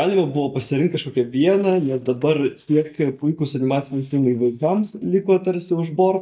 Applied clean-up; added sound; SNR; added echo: neural mask model DeepFilterNet 3.